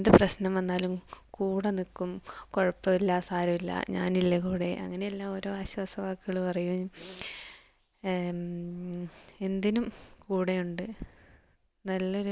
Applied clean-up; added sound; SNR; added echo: none; none; none; none.